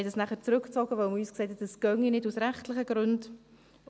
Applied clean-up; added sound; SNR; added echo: none; none; none; none.